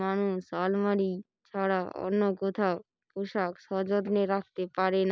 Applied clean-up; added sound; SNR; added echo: none; none; none; none.